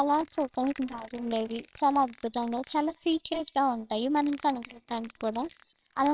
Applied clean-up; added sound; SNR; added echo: neural separator model SepFormer WHAMR!.